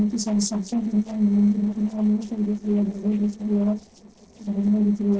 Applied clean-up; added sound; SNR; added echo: neural separator model SepFormer DNS4.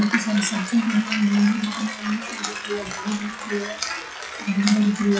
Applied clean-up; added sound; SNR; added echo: classical method WPE with log-MMSE.